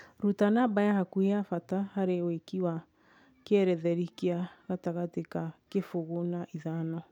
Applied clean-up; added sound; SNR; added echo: none; none; none; none.